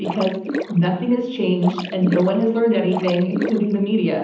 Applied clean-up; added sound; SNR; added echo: none; Splash, splatter; 10 dB; reverberation time 0.8 s.